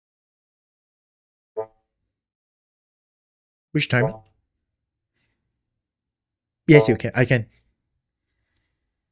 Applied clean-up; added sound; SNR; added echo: neural mask model DeepFilterNet 3.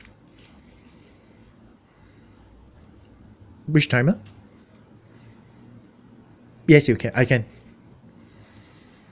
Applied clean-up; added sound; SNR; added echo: none; none; none; none.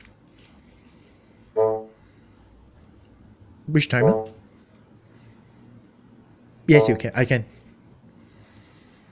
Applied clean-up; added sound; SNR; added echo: none; Wind instrument, woodwind instrument; -3 dB; none.